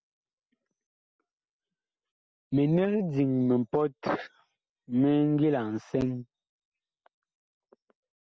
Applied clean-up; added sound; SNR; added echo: none; none; none; none.